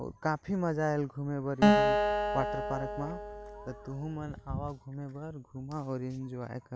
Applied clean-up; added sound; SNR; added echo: none; Acoustic guitar; -5 dB; none.